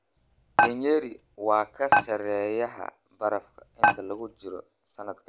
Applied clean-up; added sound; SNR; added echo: none; Dishes, pots, and pans; -1 dB; none.